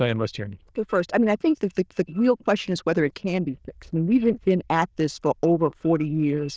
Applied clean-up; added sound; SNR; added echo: neural diffusion model UNIVERSE++.